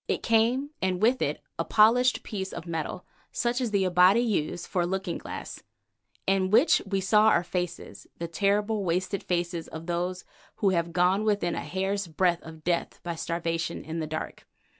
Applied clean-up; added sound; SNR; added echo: none; none; none; none.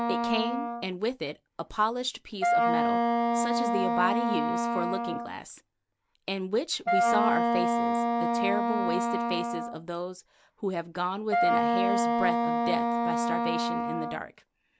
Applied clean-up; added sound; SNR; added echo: none; Wind instrument, woodwind instrument; -5 dB; none.